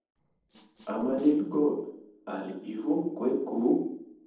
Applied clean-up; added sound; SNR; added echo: neural separator model SepFormer DNS4.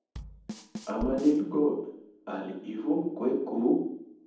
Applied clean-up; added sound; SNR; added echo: none; Bass drum / Snare drum / Drum kit; 13 dB; reverberation time 0.8 s.